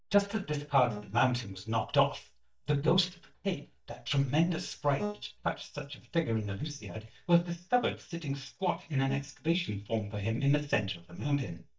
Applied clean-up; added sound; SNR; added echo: neural mask model DeepFilterNet 3.